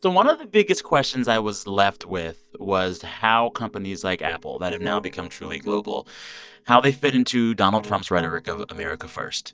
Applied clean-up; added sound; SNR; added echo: neural mask model DeepFilterNet 3.